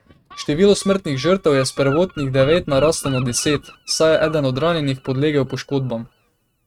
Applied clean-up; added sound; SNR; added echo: neural mask model RNNoise.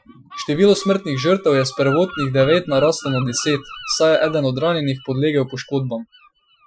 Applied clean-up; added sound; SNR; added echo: classical method Wiener filter.